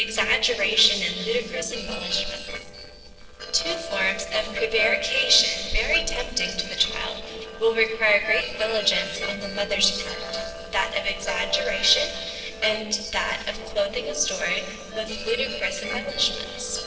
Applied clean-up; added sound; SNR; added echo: neural separator model SepFormer DNS4.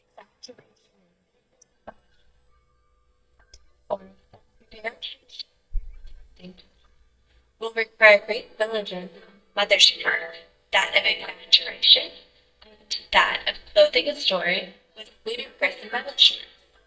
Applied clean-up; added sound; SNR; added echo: neural mask model DeepFilterNet 3.